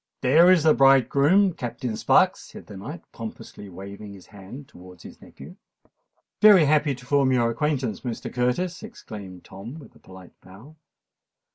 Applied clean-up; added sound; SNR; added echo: none; none; none; none.